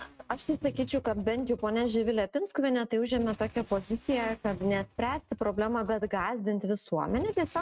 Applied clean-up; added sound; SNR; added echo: neural mask model RNNoise.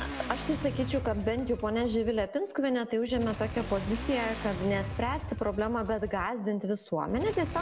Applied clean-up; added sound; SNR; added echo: none; Motorcycle / Accelerating, revving, vroom; 8 dB; none.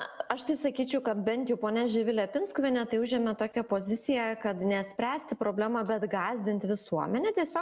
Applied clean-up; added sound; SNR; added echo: none; none; none; none.